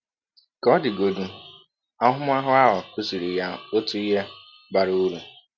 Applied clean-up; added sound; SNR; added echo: none; none; none; none.